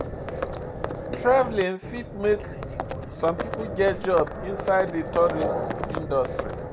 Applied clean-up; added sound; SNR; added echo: none; Livestock, farm animals, working animals; 5 dB; none.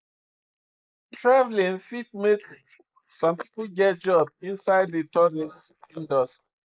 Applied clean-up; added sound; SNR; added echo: neural mask model Resemble Enhance denoiser.